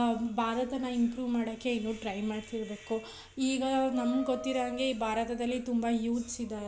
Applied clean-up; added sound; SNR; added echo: none; Wind instrument, woodwind instrument; 11 dB; none.